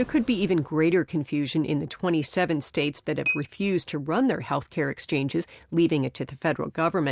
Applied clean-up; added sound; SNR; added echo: none; Chink, clink; 16 dB; none.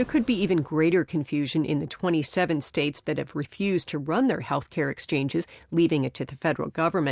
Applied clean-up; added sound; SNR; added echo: none; none; none; none.